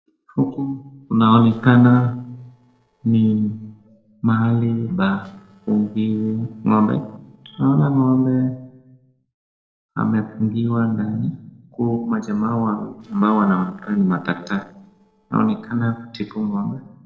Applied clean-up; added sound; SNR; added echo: neural separator model SepFormer DNS4.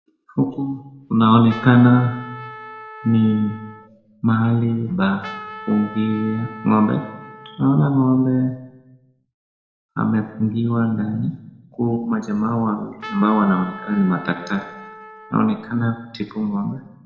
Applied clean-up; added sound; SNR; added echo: none; Trumpet; 17 dB; reverberation time 0.9 s.